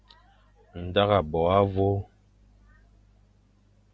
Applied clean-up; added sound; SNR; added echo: none; none; none; none.